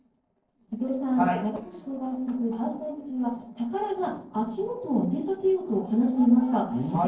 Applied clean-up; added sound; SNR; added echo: neural separator model SepFormer DNS4.